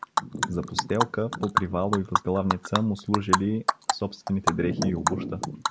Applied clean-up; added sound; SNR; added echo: none; Animal; 0 dB; none.